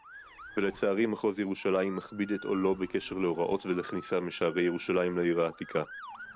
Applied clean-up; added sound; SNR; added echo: none; Motor vehicle (road) / Siren; 19 dB; none.